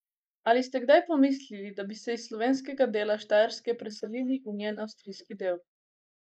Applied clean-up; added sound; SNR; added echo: neural mask model Resemble Enhance denoiser.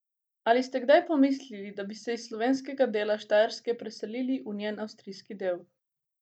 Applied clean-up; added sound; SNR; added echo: none; none; none; none.